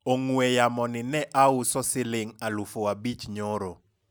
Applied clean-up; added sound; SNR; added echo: none; none; none; none.